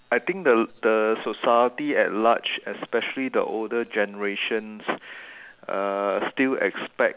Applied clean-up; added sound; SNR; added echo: none; none; none; none.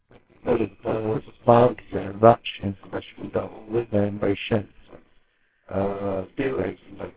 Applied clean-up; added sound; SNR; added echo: neural separator model SepFormer WHAMR!.